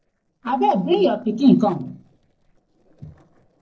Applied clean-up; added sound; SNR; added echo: neural separator model SepFormer DNS4.